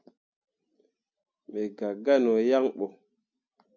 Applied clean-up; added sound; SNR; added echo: none; none; none; none.